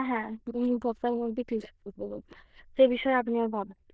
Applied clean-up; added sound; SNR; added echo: neural diffusion model UNIVERSE++.